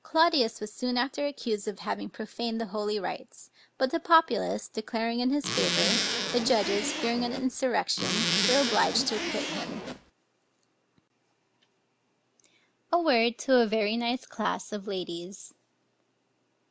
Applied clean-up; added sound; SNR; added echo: none; Zipper (clothing); 1 dB; none.